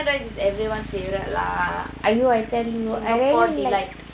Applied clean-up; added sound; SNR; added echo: none; Bird vocalization, bird call, bird song + Motorcycle; 14 dB; none.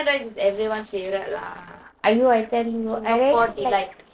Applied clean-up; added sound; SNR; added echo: neural separator model SepFormer DNS4.